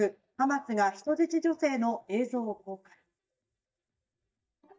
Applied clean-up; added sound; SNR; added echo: neural mask model DeepFilterNet 3.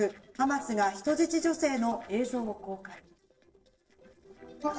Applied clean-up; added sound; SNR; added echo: neural separator model SepFormer DNS4.